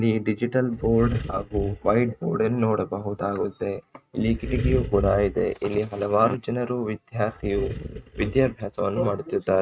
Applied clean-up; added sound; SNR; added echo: neural mask model RNNoise.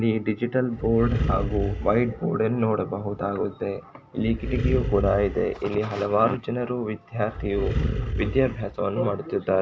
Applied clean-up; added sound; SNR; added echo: none; Animal; 3 dB; none.